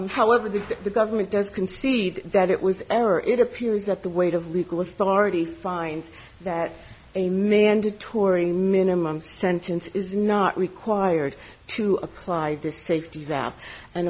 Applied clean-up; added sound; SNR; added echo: none; none; none; none.